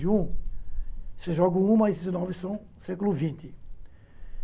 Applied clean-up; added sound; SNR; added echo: none; Wind; 5 dB; none.